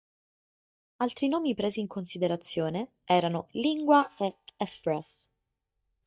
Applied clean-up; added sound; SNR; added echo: neural mask model DeepFilterNet 3.